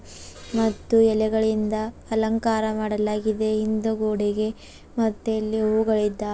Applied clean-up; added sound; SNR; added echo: none; none; none; none.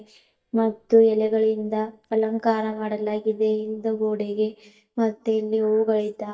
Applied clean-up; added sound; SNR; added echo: neural mask model DeepFilterNet 3.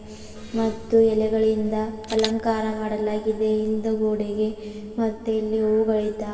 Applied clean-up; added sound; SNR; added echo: none; Camera; 15 dB; reverberation time 2.4 s.